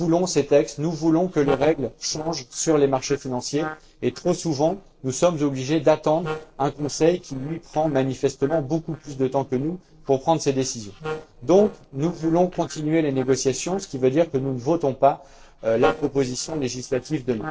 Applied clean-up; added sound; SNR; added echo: neural separator model SepFormer DNS4.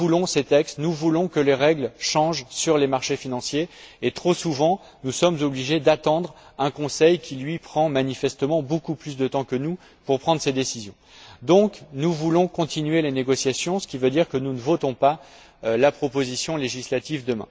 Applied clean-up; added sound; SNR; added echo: none; none; none; none.